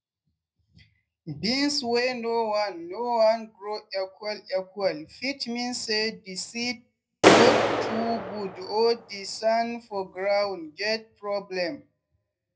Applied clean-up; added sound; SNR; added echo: none; Clapping; -3 dB; reverberation time 0.4 s.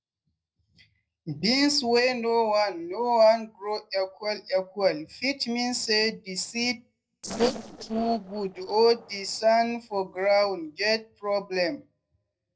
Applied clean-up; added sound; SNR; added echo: neural separator model SepFormer DNS4.